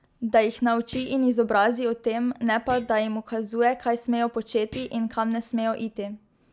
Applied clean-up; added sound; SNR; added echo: none; Thump, thud; 19 dB; none.